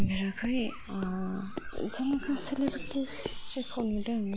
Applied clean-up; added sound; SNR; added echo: none; Walk, footsteps; 4 dB; none.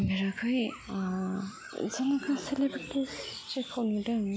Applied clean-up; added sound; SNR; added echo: none; none; none; none.